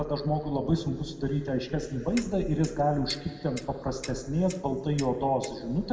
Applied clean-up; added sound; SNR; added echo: none; Clock; 19 dB; reverberation time 2.1 s.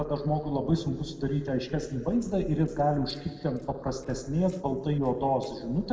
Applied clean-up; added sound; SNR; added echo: neural separator model SepFormer DNS4.